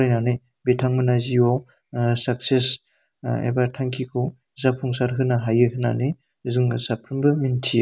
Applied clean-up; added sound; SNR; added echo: none; none; none; none.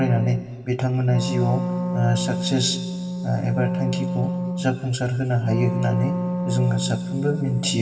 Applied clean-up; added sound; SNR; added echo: none; Wind instrument, woodwind instrument; 3 dB; reverberation time 1.9 s.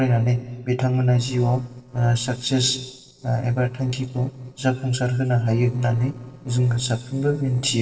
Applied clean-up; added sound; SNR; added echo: neural separator model SepFormer DNS4.